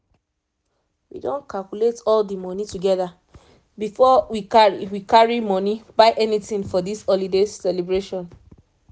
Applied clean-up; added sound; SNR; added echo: none; none; none; none.